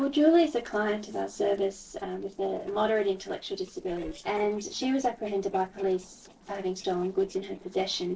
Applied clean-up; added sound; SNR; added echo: neural separator model SepFormer DNS4.